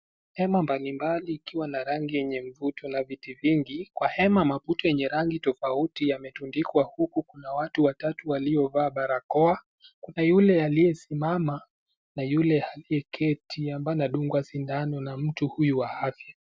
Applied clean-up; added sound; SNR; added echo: none; none; none; none.